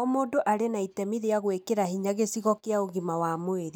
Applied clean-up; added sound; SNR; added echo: none; none; none; none.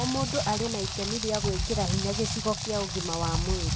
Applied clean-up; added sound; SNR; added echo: none; Rain; -1 dB; none.